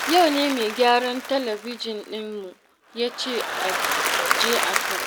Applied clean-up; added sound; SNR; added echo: none; Applause; 3 dB; none.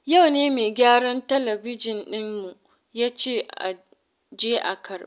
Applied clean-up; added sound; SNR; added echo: none; none; none; none.